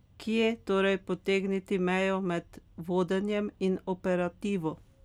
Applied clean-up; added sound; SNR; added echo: none; none; none; none.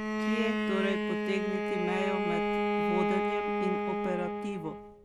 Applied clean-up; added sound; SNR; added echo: none; Bowed string instrument; -5 dB; none.